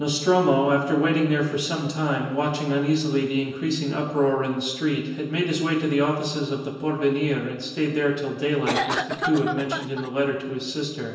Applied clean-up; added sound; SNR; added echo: none; Cough; 4 dB; reverberation time 1.0 s.